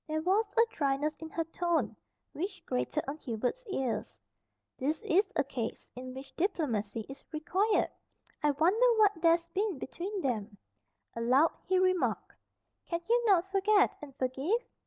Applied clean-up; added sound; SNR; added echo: none; none; none; none.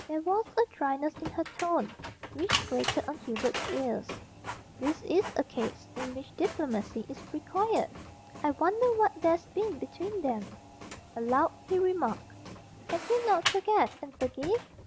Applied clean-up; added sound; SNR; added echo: none; Printer; 10 dB; none.